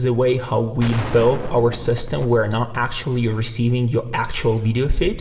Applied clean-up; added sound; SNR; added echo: none; Gunshot, gunfire; 12 dB; reverberation time 0.9 s.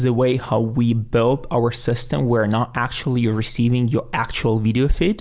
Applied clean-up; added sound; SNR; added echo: none; none; none; none.